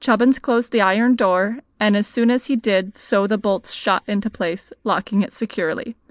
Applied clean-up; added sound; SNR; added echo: neural mask model Resemble Enhance denoiser.